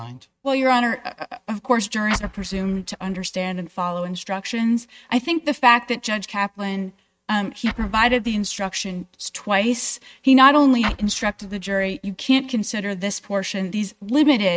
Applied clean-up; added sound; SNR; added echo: neural mask model RNNoise.